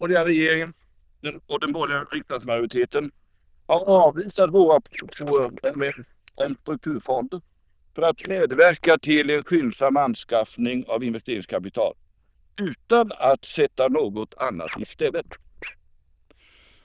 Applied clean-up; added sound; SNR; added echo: neural diffusion model UNIVERSE++.